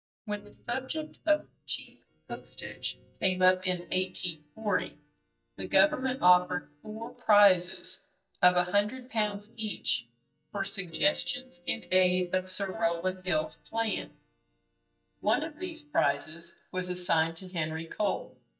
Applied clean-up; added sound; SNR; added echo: neural mask model DeepFilterNet 3.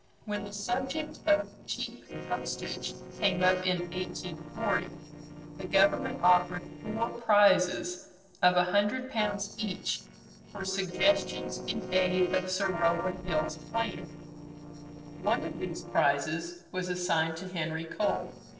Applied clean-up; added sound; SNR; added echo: neural separator model SepFormer DNS4.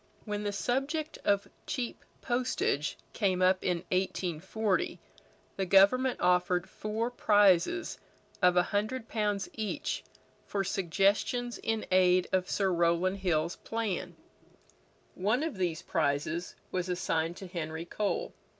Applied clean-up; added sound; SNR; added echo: none; none; none; none.